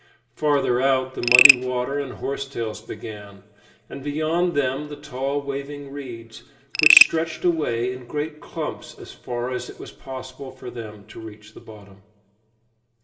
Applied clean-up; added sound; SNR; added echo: none; Frog; -4 dB; reverberation time 1.4 s.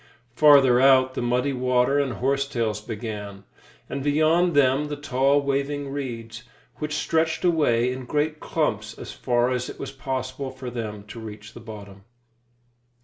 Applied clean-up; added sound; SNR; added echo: none; none; none; none.